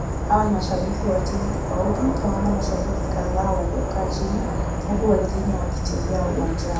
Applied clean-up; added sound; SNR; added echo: none; Insect / Frog; -1 dB; reverberation time 0.7 s.